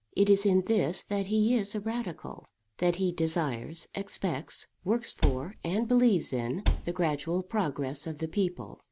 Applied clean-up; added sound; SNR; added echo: none; Cupboard open or close; 1 dB; none.